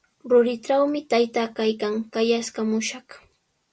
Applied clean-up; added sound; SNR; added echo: none; none; none; none.